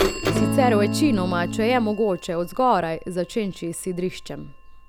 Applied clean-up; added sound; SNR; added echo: none; Bird vocalization, bird call, bird song / Telephone + Acoustic guitar / Strum; 4 dB; none.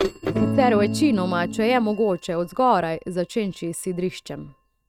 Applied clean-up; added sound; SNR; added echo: neural mask model RNNoise.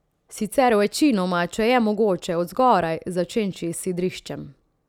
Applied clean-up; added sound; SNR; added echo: none; none; none; none.